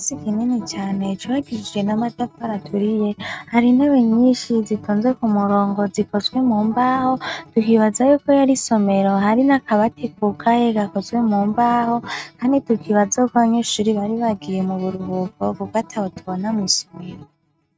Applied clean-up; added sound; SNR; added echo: neural mask model RNNoise.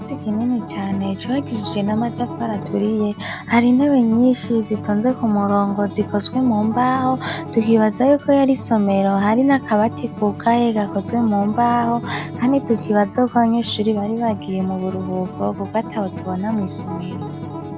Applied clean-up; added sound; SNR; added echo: none; Acoustic guitar; 11 dB; none.